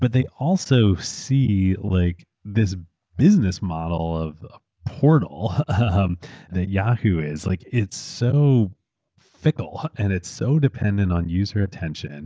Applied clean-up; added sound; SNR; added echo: none; none; none; none.